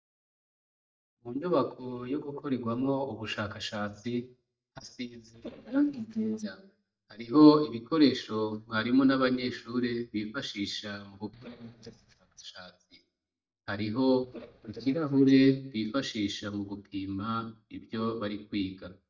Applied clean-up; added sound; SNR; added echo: neural mask model DeepFilterNet 3.